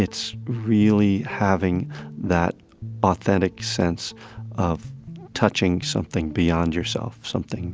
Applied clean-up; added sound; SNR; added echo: none; Guitar; 16 dB; none.